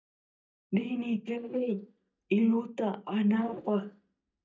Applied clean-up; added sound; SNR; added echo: neural mask model DeepFilterNet 3.